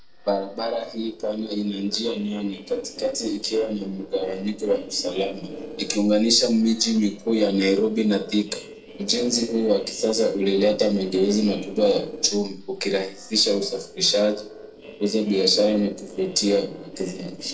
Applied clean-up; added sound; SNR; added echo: neural separator model SepFormer DNS4.